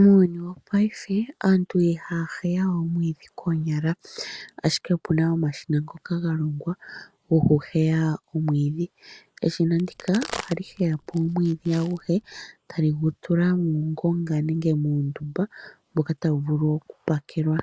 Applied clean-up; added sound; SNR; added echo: none; Crack; 16 dB; none.